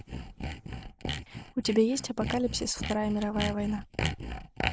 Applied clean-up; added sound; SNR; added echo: neural mask model Resemble Enhance denoiser.